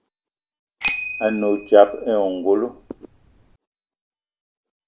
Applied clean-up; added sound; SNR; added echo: none; Bicycle bell; 7 dB; none.